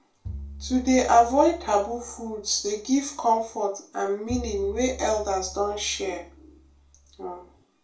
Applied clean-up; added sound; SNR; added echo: none; Bowed string instrument; 16 dB; reverberation time 0.3 s.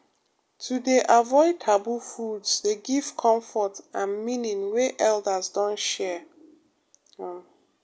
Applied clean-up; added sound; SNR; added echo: none; none; none; none.